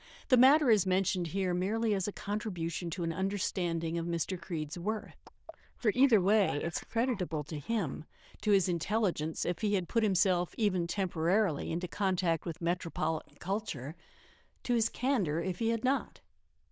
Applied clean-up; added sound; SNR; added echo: neural diffusion model UNIVERSE++.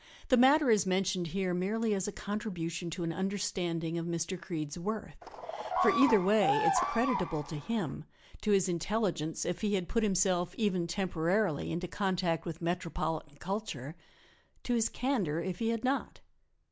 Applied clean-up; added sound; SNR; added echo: none; Bird vocalization, bird call, bird song; 2 dB; none.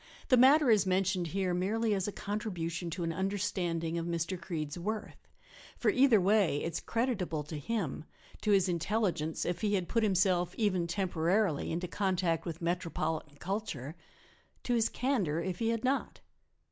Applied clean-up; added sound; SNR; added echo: none; none; none; none.